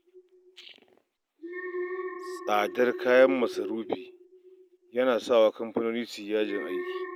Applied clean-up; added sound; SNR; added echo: none; Alarm; 10 dB; none.